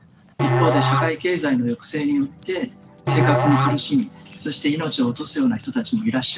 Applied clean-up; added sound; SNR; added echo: none; Musical instrument; 1 dB; none.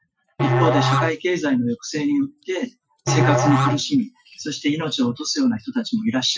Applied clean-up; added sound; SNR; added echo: classical method Wiener filter.